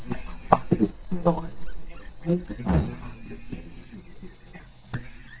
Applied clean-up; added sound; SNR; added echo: neural mask model DeepFilterNet 3.